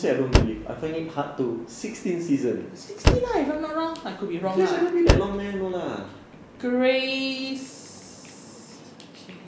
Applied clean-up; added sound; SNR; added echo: none; Slam; 1 dB; none.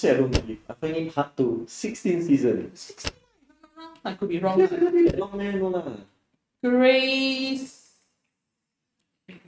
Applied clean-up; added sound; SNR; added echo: neural mask model RNNoise.